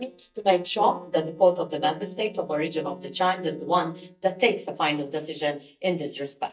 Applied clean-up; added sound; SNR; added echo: neural mask model DeepFilterNet 3.